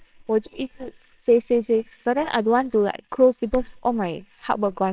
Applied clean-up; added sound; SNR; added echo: neural separator model SepFormer WHAMR!.